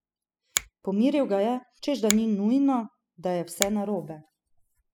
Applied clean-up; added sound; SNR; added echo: classical method spectral subtraction.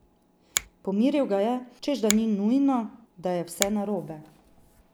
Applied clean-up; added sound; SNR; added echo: none; Finger snapping; 10 dB; none.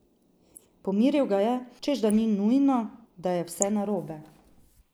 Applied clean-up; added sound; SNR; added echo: neural mask model Resemble Enhance denoiser.